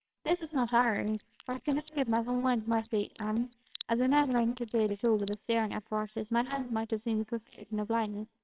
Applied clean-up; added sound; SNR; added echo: neural separator model SepFormer WHAMR!.